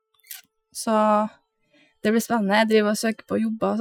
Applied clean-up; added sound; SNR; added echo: classical method Wiener filter.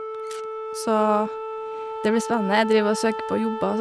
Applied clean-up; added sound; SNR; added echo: none; Wind instrument, woodwind instrument; 7 dB; none.